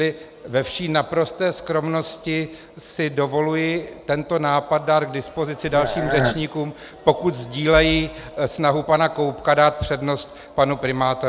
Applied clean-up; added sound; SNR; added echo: none; Burping, eructation; 2 dB; none.